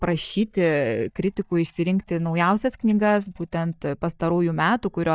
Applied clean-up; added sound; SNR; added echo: neural mask model DeepFilterNet 3.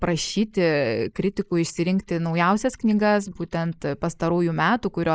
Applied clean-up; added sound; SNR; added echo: neural mask model Resemble Enhance denoiser.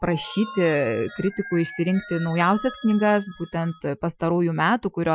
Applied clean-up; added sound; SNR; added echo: classical method Wiener filter.